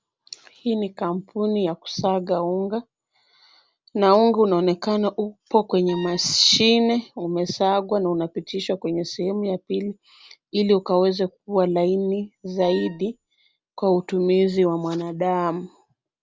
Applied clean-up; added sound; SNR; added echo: none; Wind instrument, woodwind instrument; 18 dB; none.